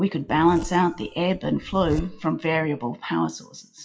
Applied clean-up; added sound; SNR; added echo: classical method WPE with log-MMSE.